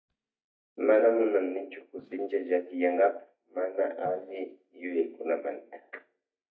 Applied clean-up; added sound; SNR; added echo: neural mask model DeepFilterNet 3.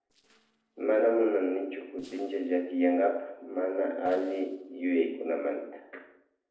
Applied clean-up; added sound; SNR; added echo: neural separator model SepFormer DNS4.